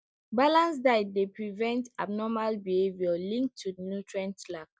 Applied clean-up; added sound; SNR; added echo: none; none; none; none.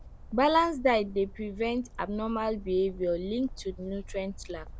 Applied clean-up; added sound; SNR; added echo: none; Bird; 15 dB; none.